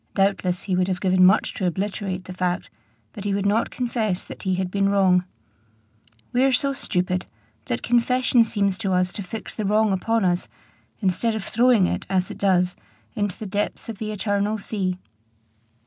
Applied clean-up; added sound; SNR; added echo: none; none; none; none.